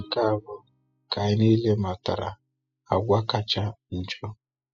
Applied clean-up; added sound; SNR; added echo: classical method spectral subtraction.